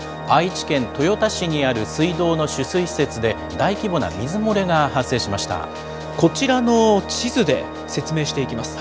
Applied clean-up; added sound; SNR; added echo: none; Organ; 10 dB; none.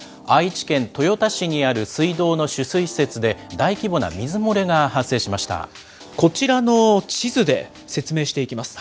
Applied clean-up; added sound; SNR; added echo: none; none; none; none.